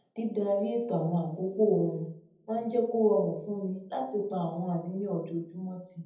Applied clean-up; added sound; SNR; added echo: none; none; none; reverberation time 0.7 s.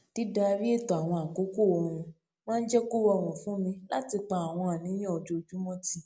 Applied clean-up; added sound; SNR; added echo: none; none; none; none.